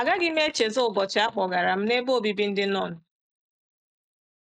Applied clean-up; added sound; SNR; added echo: neural mask model Resemble Enhance denoiser.